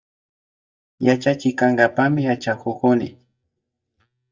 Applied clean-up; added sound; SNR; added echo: neural mask model DeepFilterNet 3.